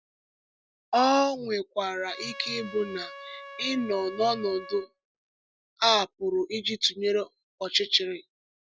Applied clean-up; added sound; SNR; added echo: none; Trumpet; 15 dB; none.